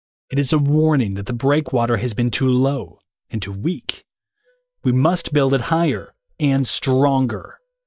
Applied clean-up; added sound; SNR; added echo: neural mask model DeepFilterNet 3.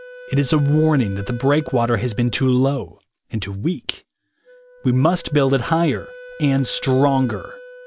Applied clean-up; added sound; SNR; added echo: none; Wind instrument, woodwind instrument; 19 dB; none.